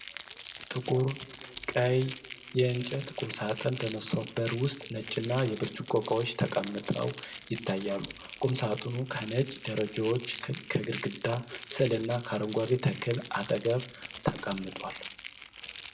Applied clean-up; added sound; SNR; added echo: none; Crackle; 3 dB; reverberation time 0.6 s.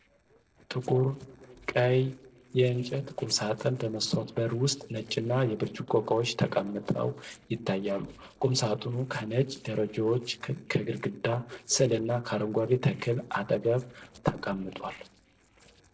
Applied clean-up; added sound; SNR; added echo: neural separator model SepFormer DNS4.